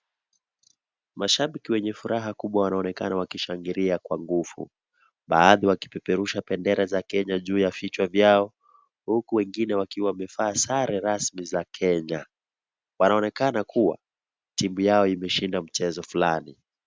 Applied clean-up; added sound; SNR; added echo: none; none; none; none.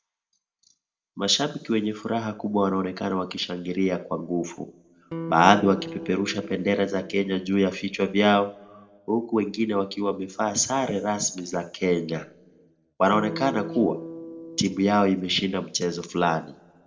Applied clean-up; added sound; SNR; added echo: neural separator model SepFormer DNS4.